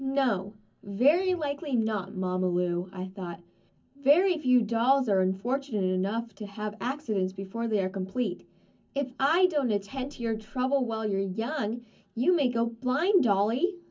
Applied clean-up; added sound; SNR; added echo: none; none; none; reverberation time 0.3 s.